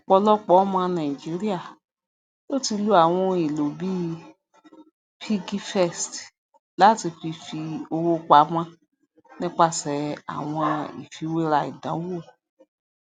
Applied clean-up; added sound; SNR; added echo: none; none; none; none.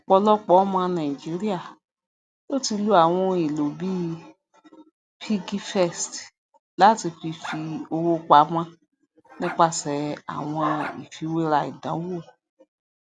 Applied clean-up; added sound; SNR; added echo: none; Bark; 16 dB; none.